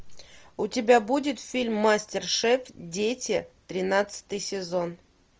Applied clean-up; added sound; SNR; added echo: none; none; none; none.